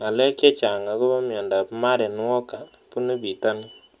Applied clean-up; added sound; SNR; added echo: none; none; none; none.